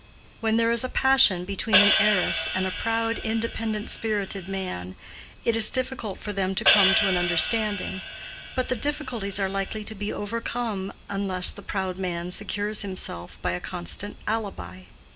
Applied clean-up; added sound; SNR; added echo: none; Hi-hat; -3 dB; none.